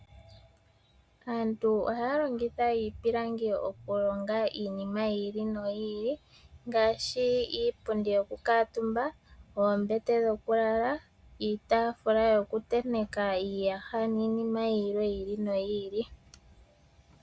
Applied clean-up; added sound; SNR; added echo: none; none; none; none.